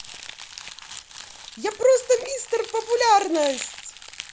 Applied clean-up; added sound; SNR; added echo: none; Crumpling, crinkling; 15 dB; none.